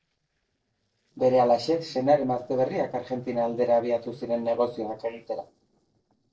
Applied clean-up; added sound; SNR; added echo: neural separator model SepFormer DNS4.